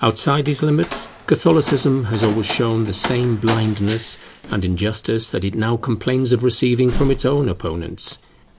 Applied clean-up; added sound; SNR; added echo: none; Slam; 12 dB; none.